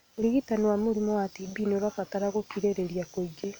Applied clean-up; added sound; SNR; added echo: none; none; none; none.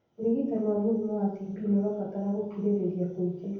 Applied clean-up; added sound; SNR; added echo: none; none; none; reverberation time 0.9 s.